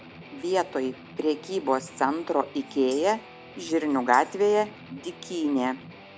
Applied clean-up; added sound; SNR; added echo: none; Guitar + Tambourine; 18 dB; none.